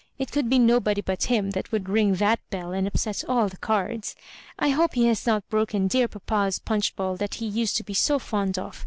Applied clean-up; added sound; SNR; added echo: none; none; none; none.